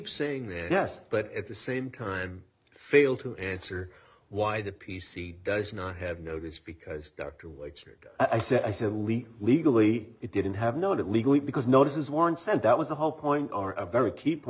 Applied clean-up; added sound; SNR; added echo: none; none; none; none.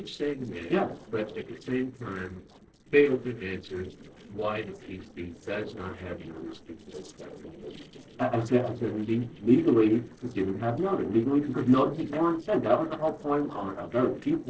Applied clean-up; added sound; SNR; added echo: neural separator model SepFormer DNS4.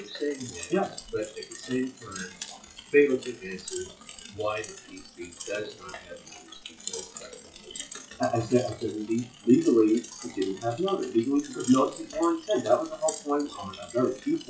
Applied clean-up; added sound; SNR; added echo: classical method WPE with log-MMSE.